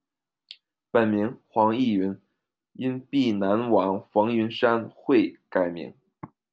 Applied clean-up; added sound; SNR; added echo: none; none; none; none.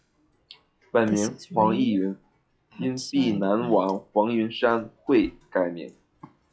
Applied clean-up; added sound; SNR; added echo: classical method log-MMSE.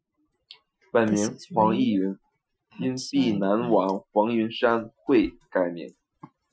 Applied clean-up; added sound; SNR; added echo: classical method Wiener filter.